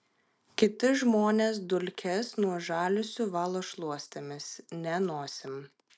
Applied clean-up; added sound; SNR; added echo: none; none; none; none.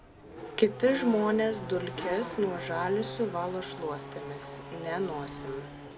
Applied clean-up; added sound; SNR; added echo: none; Race car, auto racing / Accelerating, revving, vroom; 9 dB; reverberation time 0.4 s.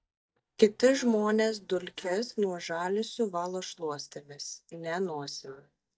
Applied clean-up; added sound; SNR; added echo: neural mask model DeepFilterNet 3.